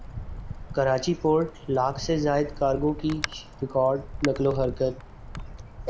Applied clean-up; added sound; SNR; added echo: none; Wind; 12 dB; none.